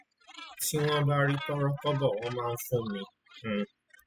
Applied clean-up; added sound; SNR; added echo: classical method spectral subtraction.